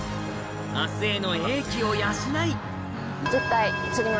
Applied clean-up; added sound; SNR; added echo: none; Guitar; 6 dB; none.